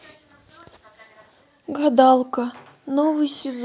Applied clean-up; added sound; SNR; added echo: none; none; none; none.